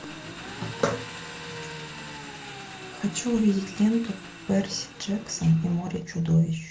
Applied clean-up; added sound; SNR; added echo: none; Engine; 13 dB; none.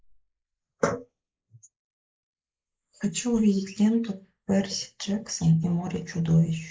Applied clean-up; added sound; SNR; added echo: neural mask model Resemble Enhance denoiser.